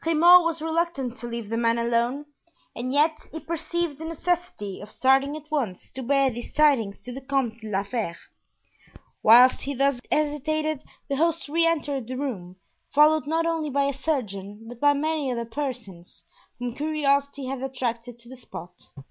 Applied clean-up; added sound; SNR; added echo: none; none; none; none.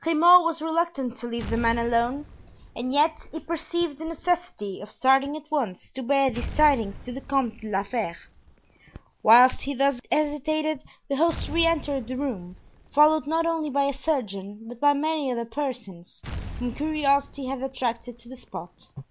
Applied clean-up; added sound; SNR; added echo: none; Explosion; 17 dB; none.